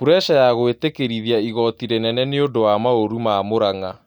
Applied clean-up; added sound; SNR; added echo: none; none; none; none.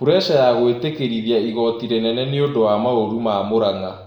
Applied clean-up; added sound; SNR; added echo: none; none; none; reverberation time 0.8 s.